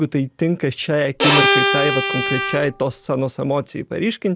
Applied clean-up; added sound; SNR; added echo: none; Bowed string instrument; -2 dB; none.